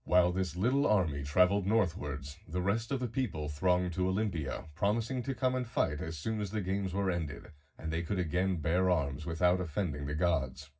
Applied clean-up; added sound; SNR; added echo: none; none; none; reverberation time 0.4 s.